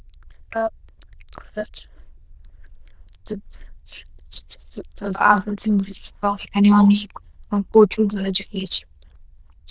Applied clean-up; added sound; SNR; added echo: neural diffusion model UNIVERSE++.